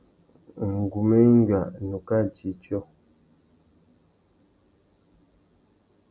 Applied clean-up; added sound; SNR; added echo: none; none; none; none.